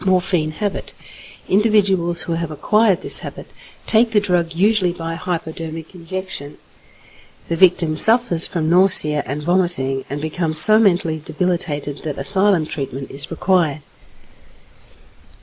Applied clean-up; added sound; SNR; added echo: neural mask model Resemble Enhance denoiser.